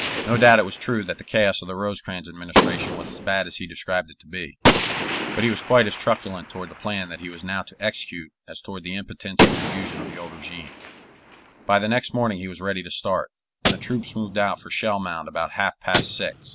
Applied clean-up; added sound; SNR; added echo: none; Gunshot, gunfire; 2 dB; none.